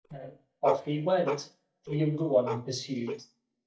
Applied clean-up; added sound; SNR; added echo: neural mask model DeepFilterNet 3.